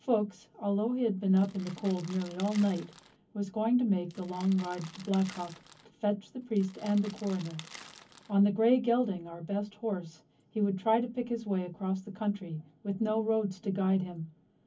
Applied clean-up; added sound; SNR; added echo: none; Crackle; 20 dB; reverberation time 0.3 s.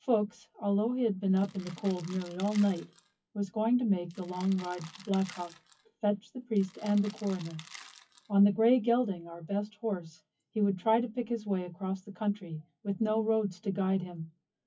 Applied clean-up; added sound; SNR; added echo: classical method WPE with log-MMSE.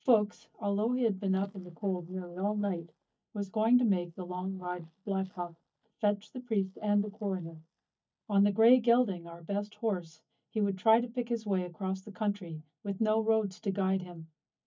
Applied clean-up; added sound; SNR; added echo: neural mask model DeepFilterNet 3.